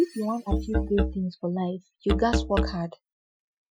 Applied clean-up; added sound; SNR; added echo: classical method Wiener filter.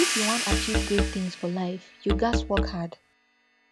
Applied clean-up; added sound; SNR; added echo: none; Hi-hat + Musical instrument; -1 dB; none.